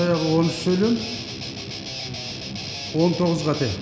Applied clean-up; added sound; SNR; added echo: none; Guitar; 9 dB; none.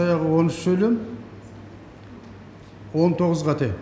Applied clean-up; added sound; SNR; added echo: none; none; none; none.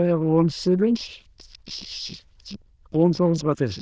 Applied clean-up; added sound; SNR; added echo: neural diffusion model UNIVERSE++.